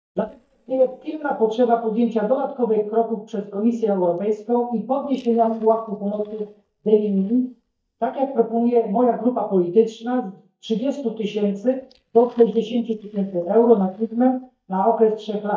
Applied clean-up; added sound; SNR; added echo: neural mask model DeepFilterNet 3.